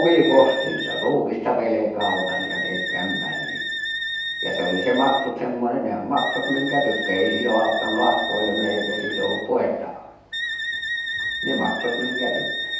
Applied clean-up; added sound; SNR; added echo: none; Wind instrument, woodwind instrument; 5 dB; reverberation time 0.8 s.